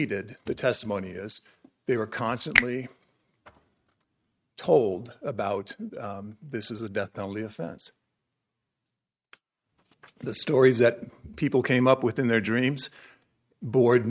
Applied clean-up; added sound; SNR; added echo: neural mask model RNNoise.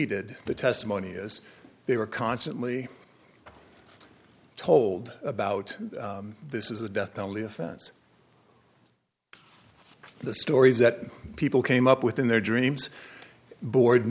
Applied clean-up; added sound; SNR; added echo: none; none; none; none.